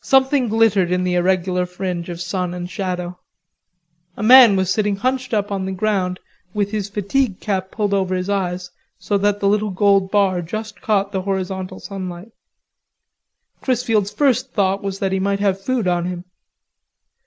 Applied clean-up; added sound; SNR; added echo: none; none; none; none.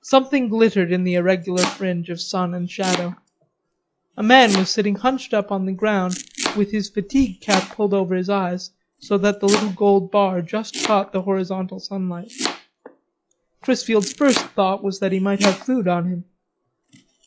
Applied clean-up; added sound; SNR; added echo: classical method log-MMSE.